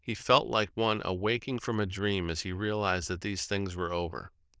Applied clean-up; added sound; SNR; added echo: neural diffusion model UNIVERSE++.